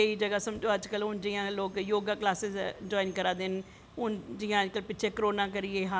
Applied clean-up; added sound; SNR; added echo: none; none; none; none.